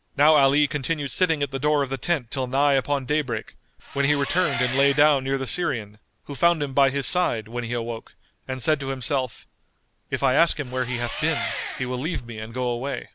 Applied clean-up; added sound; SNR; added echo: none; Engine; 8 dB; none.